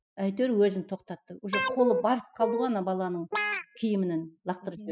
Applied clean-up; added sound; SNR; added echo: classical method spectral subtraction.